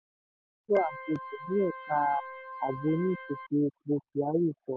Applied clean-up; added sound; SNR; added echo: none; Organ; 12 dB; none.